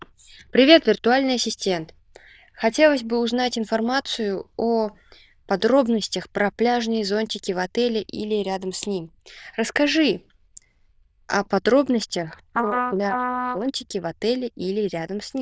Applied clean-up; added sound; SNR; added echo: neural diffusion model UNIVERSE++.